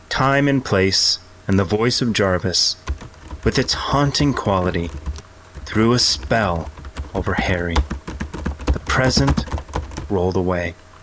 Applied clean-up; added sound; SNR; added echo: none; Typing; 8 dB; none.